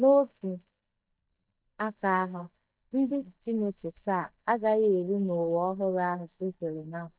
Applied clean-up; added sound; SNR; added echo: neural mask model DeepFilterNet 3.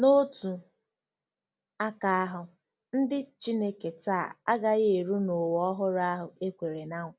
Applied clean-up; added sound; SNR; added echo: none; none; none; none.